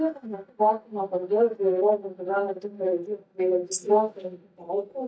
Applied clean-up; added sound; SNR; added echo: neural mask model DeepFilterNet 3.